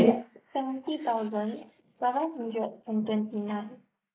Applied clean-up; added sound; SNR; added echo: neural mask model Resemble Enhance denoiser.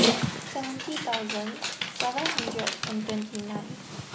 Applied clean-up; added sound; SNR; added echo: none; Dog; -4 dB; none.